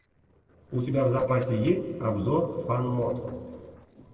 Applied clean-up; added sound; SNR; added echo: neural separator model SepFormer DNS4.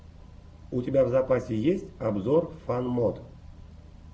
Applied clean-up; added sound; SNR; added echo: none; none; none; none.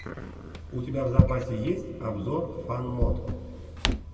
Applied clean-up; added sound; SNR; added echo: none; Drawer open or close; -1 dB; reverberation time 1.8 s.